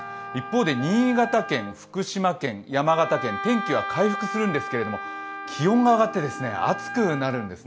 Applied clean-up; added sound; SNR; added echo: none; Wind instrument, woodwind instrument; 10 dB; none.